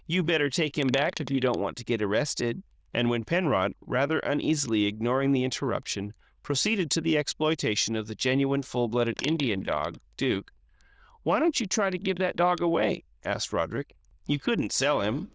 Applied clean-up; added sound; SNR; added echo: neural diffusion model UNIVERSE++.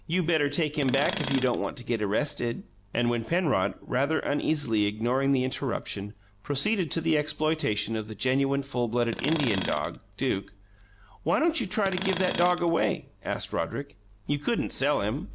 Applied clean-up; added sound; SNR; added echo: none; Tools; 7 dB; none.